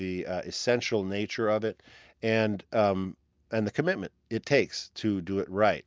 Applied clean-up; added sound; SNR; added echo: none; none; none; none.